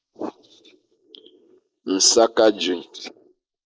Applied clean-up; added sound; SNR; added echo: neural mask model Resemble Enhance denoiser.